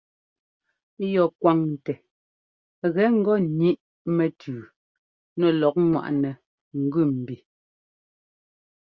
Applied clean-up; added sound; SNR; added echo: none; none; none; none.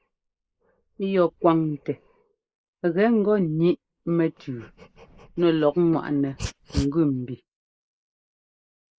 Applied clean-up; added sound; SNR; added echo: neural mask model Resemble Enhance denoiser.